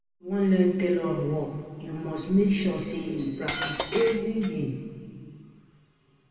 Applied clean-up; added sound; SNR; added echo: none; Cutlery, silverware; 5 dB; reverberation time 1.9 s.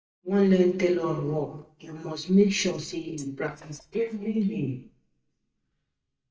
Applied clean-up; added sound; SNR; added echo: neural mask model DeepFilterNet 3.